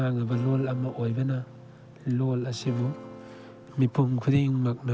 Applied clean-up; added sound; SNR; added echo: none; Acoustic guitar / Strum; 18 dB; none.